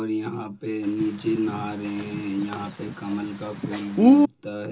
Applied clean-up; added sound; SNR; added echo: none; Bird; -5 dB; reverberation time 0.2 s.